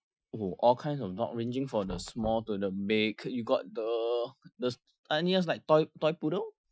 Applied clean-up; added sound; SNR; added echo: classical method Wiener filter.